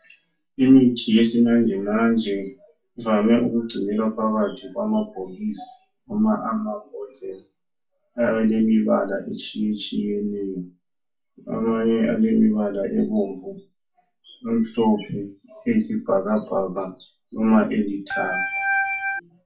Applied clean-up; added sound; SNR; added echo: none; Organ; 2 dB; reverberation time 0.2 s.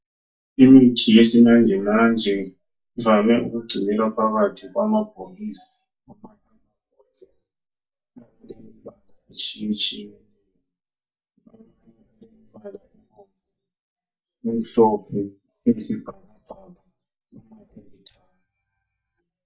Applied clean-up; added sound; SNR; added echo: neural mask model DeepFilterNet 3.